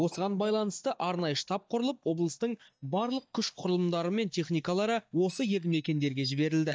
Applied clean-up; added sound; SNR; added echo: neural mask model DeepFilterNet 3.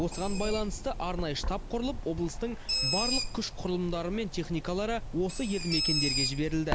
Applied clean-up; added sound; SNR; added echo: none; Bird; 2 dB; none.